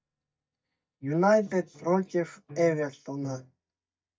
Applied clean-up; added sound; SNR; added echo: neural mask model DeepFilterNet 3.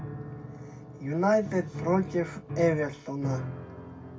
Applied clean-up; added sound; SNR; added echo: none; Piano; 8 dB; reverberation time 0.4 s.